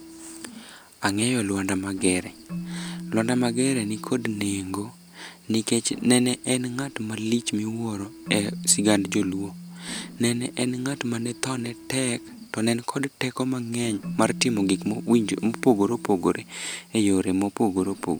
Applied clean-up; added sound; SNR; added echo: none; Keyboard (musical) + Mechanisms; 14 dB; none.